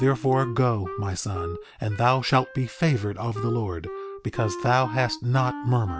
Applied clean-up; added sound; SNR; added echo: none; Wind instrument, woodwind instrument; 12 dB; none.